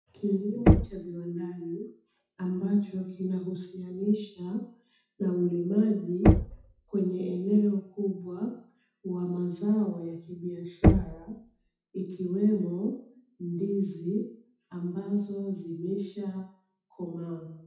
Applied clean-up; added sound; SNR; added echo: classical method WPE with log-MMSE.